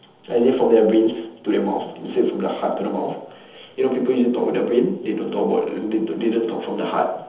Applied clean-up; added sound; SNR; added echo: none; none; none; reverberation time 0.8 s.